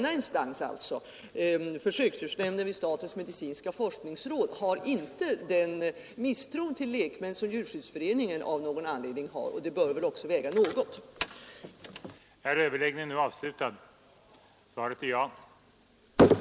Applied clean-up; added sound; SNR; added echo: none; none; none; none.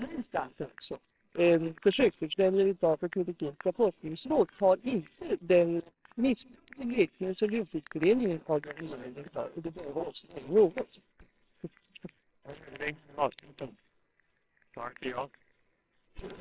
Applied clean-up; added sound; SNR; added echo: neural separator model SepFormer WHAMR!.